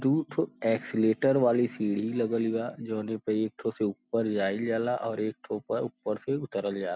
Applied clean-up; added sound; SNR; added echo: none; none; none; none.